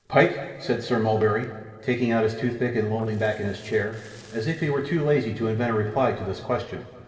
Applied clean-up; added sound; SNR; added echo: neural separator model SepFormer DNS4.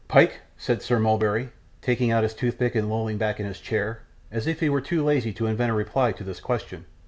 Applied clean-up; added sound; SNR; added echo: none; none; none; none.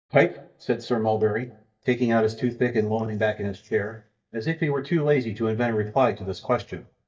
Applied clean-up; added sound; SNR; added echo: neural mask model DeepFilterNet 3.